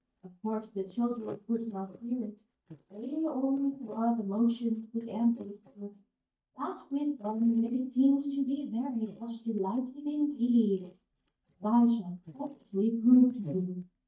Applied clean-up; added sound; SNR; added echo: neural mask model DeepFilterNet 3.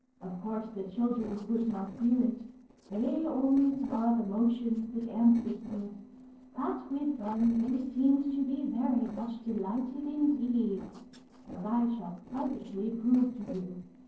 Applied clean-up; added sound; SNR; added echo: neural separator model SepFormer DNS4.